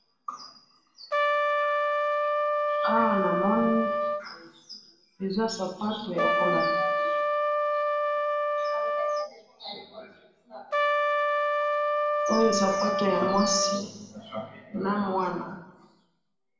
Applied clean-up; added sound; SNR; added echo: none; Trumpet; -5 dB; reverberation time 0.9 s.